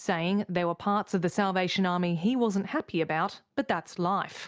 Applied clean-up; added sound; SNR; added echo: none; none; none; none.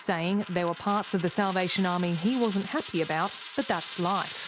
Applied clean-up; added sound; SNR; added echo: none; Coin (dropping); 14 dB; none.